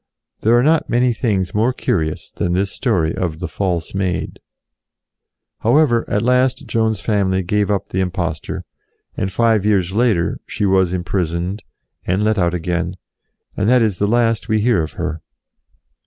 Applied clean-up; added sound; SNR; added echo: none; none; none; none.